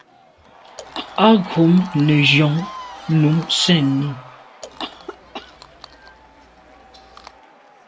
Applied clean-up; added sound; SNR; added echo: none; Crowd / Cheering + Chewing, mastication / Cough; 16 dB; none.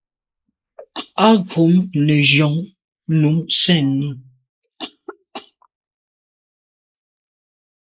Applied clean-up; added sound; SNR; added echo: neural mask model Resemble Enhance denoiser.